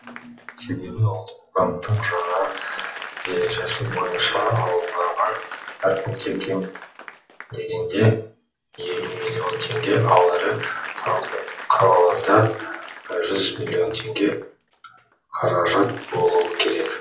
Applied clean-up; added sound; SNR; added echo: none; Applause / Crowd; 14 dB; reverberation time 0.3 s.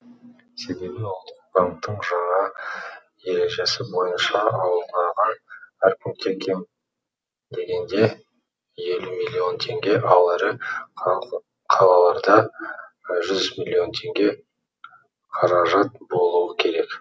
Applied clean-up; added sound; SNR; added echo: none; none; none; none.